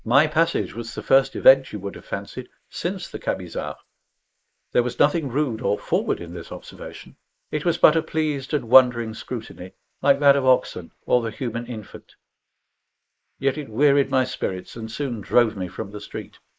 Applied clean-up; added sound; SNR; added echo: neural mask model Resemble Enhance denoiser.